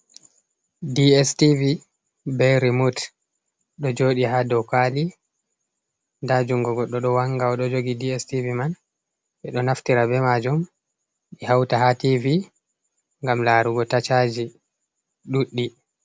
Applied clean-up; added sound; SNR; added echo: none; none; none; none.